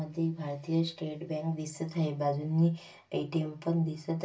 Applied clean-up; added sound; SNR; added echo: none; none; none; reverberation time 0.2 s.